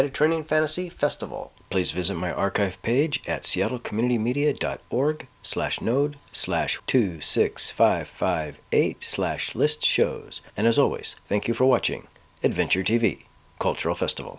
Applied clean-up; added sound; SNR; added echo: none; none; none; none.